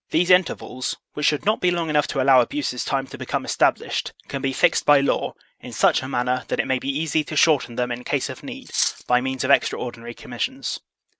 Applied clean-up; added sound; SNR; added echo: neural mask model RNNoise.